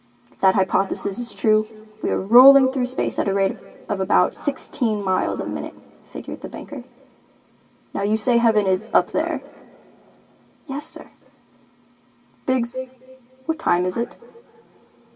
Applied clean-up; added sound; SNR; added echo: none; none; none; reverberation time 2.5 s.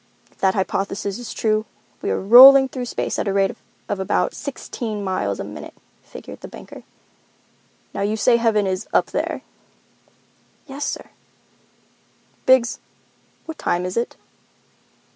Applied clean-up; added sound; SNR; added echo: none; none; none; none.